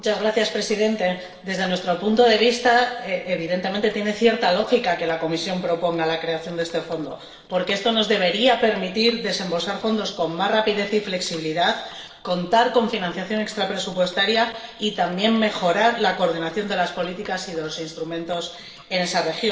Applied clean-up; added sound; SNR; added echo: neural separator model SepFormer DNS4.